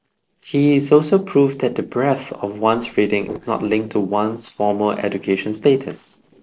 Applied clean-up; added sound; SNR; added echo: neural separator model SepFormer DNS4.